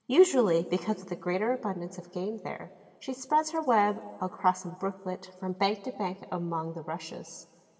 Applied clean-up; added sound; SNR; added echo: none; none; none; reverberation time 1.5 s.